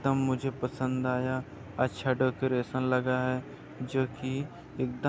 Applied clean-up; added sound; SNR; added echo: none; none; none; none.